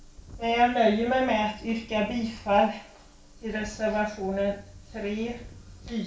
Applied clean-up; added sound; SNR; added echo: none; Wind; 19 dB; reverberation time 0.3 s.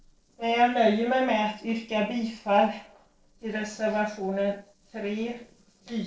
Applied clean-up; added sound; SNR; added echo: neural separator model SepFormer DNS4.